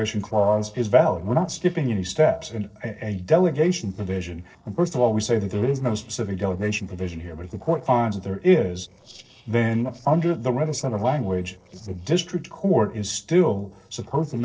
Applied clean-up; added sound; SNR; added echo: neural separator model SepFormer DNS4.